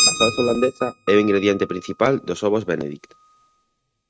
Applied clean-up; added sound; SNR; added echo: neural mask model RNNoise.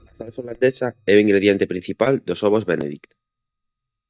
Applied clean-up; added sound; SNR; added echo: neural mask model DeepFilterNet 3.